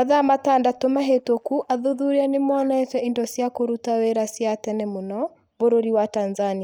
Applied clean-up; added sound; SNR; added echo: neural mask model Resemble Enhance denoiser.